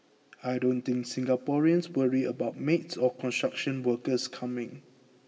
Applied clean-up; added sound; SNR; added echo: none; none; none; reverberation time 1.9 s.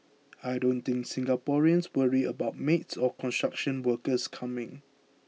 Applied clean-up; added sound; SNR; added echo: none; none; none; none.